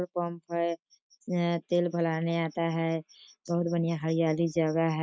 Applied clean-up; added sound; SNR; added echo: neural mask model Resemble Enhance denoiser.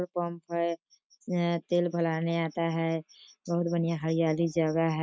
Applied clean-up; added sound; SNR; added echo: none; none; none; none.